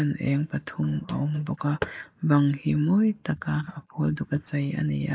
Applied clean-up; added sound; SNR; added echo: neural mask model Resemble Enhance denoiser.